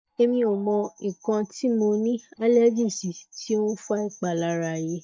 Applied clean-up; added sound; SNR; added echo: neural mask model DeepFilterNet 3.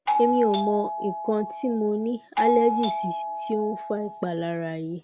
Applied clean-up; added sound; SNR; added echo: none; Doorbell; 2 dB; none.